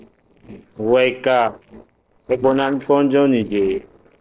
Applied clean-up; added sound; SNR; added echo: neural separator model SepFormer DNS4.